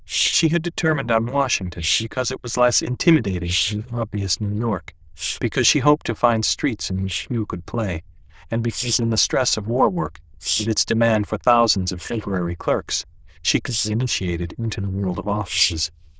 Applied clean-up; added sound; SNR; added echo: neural diffusion model UNIVERSE++.